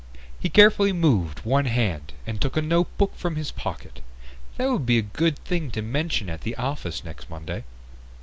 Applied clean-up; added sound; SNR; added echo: none; none; none; none.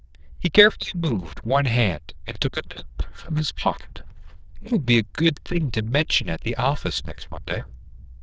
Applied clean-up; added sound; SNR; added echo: neural diffusion model UNIVERSE++.